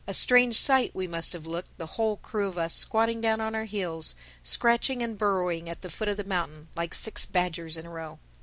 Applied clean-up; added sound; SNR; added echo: none; none; none; none.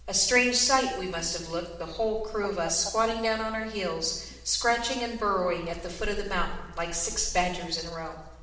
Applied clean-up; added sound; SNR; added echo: none; Fowl; 19 dB; reverberation time 0.9 s.